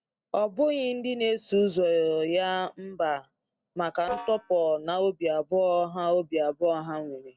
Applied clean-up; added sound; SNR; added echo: neural separator model SepFormer DNS4.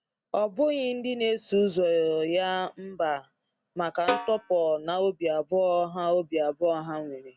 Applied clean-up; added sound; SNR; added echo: none; Snare drum; 7 dB; none.